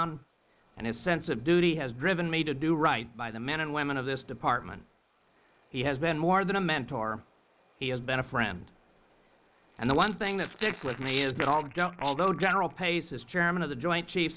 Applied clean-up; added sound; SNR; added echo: neural mask model Resemble Enhance denoiser.